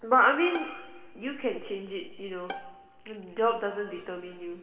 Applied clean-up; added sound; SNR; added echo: none; Bowed string instrument; 17 dB; reverberation time 2.1 s.